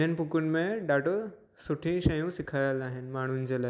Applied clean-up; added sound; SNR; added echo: none; none; none; none.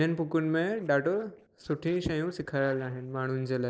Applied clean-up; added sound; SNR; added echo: neural separator model SepFormer DNS4.